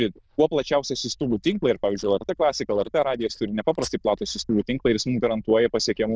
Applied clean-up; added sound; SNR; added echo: neural diffusion model UNIVERSE++.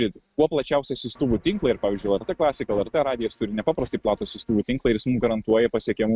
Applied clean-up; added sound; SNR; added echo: neural mask model RNNoise.